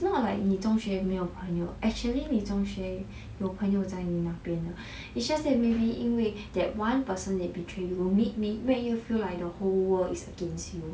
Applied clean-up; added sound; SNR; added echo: none; none; none; none.